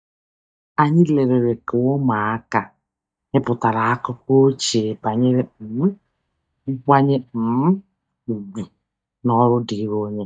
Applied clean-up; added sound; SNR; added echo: neural mask model DeepFilterNet 3.